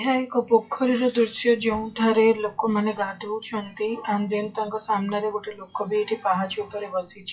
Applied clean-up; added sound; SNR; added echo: classical method WPE with log-MMSE.